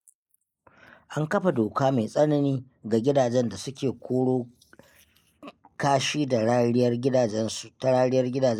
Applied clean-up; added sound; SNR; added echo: neural mask model Resemble Enhance denoiser.